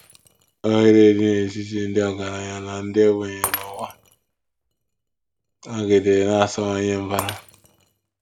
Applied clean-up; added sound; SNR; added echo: none; Shatter; 16 dB; none.